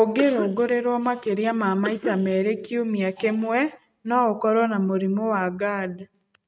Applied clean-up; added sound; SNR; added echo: neural mask model RNNoise.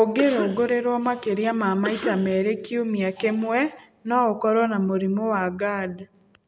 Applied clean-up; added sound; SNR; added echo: none; Cough; 11 dB; none.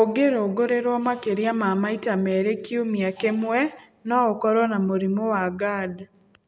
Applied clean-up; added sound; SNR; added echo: none; none; none; none.